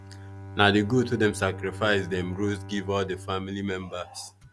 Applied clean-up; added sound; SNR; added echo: none; Bowed string instrument; 13 dB; none.